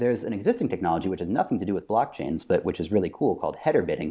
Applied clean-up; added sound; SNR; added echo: none; none; none; none.